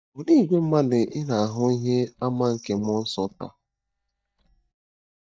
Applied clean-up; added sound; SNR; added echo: neural mask model DeepFilterNet 3.